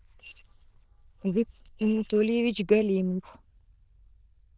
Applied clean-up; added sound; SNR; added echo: neural diffusion model UNIVERSE++.